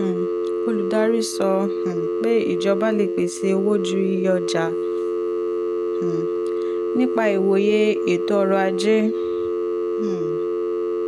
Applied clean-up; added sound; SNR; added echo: neural mask model RNNoise.